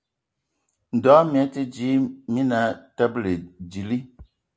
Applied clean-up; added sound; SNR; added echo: none; none; none; none.